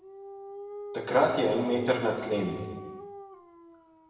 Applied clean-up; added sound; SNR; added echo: none; Dog; 12 dB; reverberation time 1.2 s.